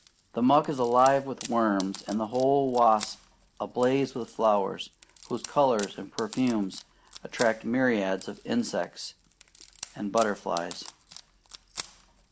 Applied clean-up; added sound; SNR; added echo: none; Wood; 19 dB; none.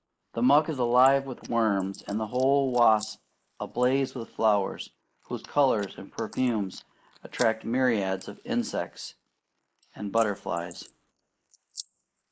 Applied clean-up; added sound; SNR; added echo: neural mask model Resemble Enhance denoiser.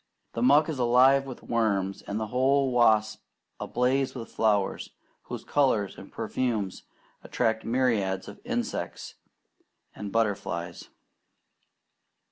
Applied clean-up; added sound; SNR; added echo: none; none; none; none.